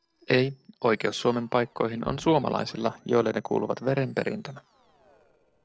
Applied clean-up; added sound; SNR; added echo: neural separator model SepFormer DNS4.